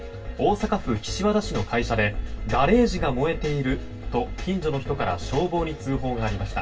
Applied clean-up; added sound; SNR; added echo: none; none; none; reverberation time 0.1 s.